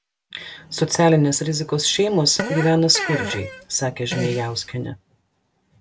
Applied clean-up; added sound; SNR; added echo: none; Fart; 8 dB; none.